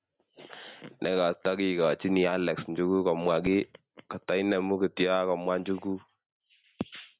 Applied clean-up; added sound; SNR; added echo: none; none; none; none.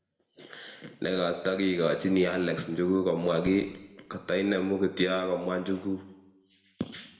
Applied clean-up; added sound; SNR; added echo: none; none; none; reverberation time 0.9 s.